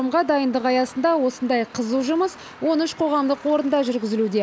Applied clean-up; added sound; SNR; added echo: none; none; none; none.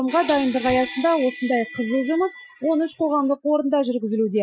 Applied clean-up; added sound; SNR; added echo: classical method Wiener filter.